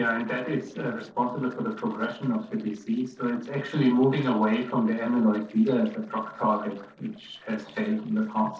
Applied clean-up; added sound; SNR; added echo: neural separator model SepFormer DNS4.